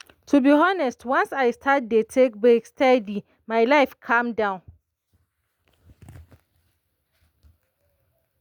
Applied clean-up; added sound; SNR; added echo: none; none; none; none.